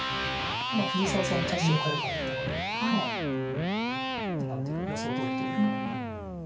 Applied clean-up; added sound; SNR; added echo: none; Electric guitar; -2 dB; reverberation time 2.8 s.